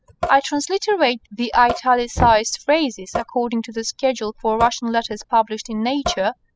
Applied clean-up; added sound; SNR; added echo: classical method spectral subtraction.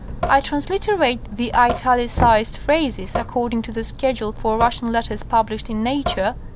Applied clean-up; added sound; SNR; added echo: none; Knock + Drip / Sink (filling or washing) / Water tap, faucet; 8 dB; none.